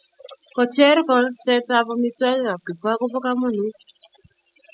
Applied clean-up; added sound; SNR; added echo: classical method spectral subtraction.